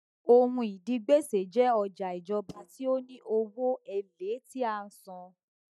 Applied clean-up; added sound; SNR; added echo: neural mask model DeepFilterNet 3.